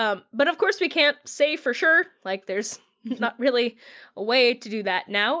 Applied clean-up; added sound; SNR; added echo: none; none; none; none.